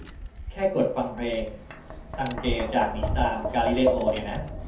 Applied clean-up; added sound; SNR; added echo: none; Tap; 4 dB; reverberation time 0.5 s.